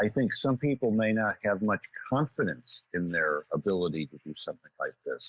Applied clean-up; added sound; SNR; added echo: neural mask model Resemble Enhance denoiser.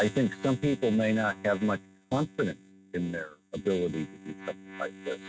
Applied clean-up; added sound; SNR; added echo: neural mask model RNNoise.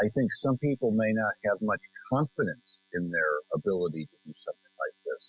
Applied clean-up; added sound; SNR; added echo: classical method spectral subtraction.